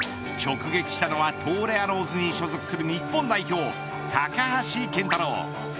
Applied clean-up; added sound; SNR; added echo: none; Wind instrument, woodwind instrument + Bird vocalization, bird call, bird song; 12 dB; none.